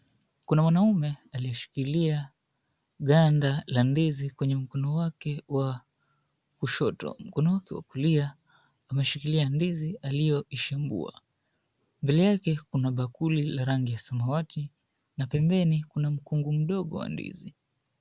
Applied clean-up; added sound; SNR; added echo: none; none; none; none.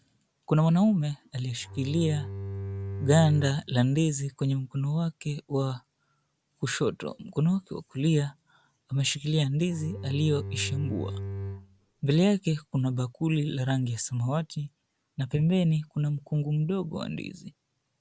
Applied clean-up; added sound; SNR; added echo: none; Bowed string instrument; 8 dB; none.